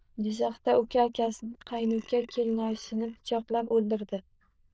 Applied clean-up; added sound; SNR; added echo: neural diffusion model UNIVERSE++.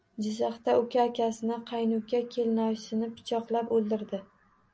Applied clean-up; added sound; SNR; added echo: none; none; none; none.